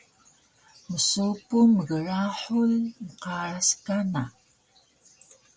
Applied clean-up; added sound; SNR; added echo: none; none; none; none.